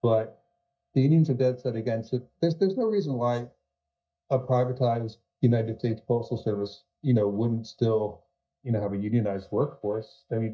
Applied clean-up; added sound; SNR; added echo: neural mask model DeepFilterNet 3.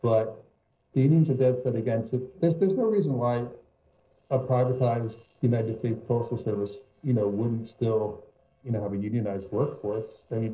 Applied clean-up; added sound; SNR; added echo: neural separator model SepFormer DNS4.